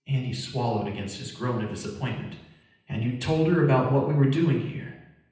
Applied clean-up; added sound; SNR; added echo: none; none; none; reverberation time 0.9 s.